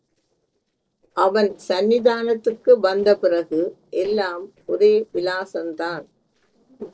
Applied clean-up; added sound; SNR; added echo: neural separator model SepFormer DNS4.